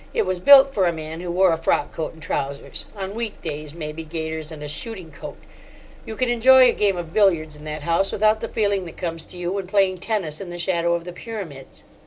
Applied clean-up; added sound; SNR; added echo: none; Motor vehicle (road); 19 dB; none.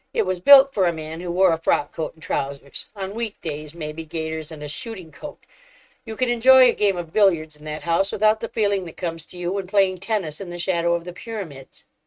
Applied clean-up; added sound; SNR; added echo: neural mask model RNNoise.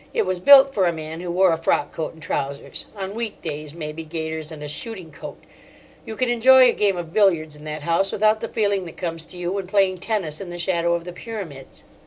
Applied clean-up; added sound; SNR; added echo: none; none; none; none.